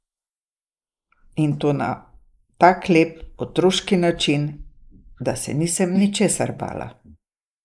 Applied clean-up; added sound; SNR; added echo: neural mask model Resemble Enhance denoiser.